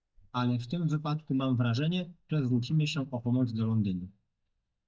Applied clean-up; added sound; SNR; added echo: neural mask model DeepFilterNet 3.